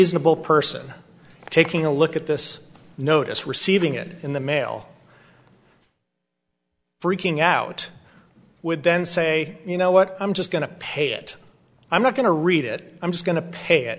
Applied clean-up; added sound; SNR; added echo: none; none; none; none.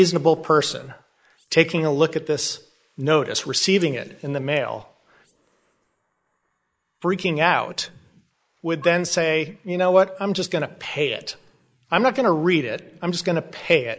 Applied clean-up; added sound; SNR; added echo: neural mask model Resemble Enhance denoiser.